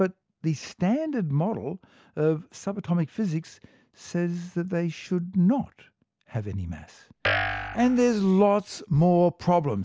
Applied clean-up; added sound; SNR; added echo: none; none; none; none.